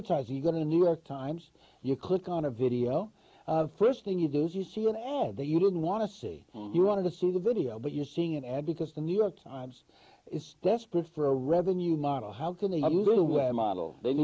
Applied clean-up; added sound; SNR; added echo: none; none; none; none.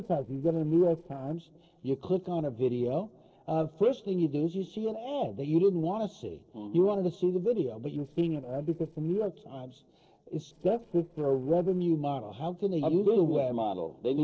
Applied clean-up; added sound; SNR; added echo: neural separator model SepFormer DNS4.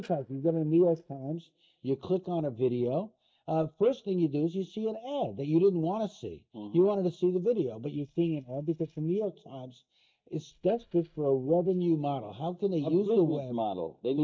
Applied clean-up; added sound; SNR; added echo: neural mask model DeepFilterNet 3.